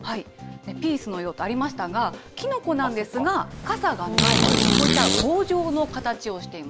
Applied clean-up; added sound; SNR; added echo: none; Fart; -3 dB; none.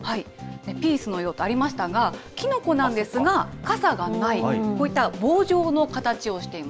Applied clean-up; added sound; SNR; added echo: none; none; none; none.